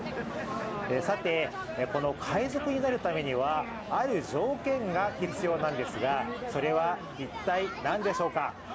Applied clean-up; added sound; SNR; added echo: none; none; none; none.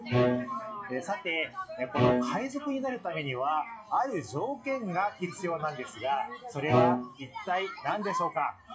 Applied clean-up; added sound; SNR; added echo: classical method WPE with log-MMSE.